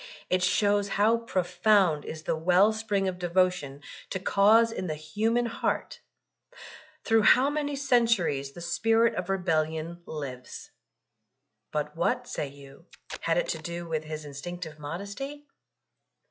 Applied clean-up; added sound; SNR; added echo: classical method log-MMSE.